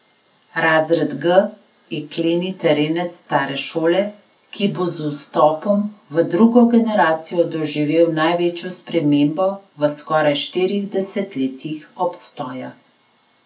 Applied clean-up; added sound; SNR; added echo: none; none; none; none.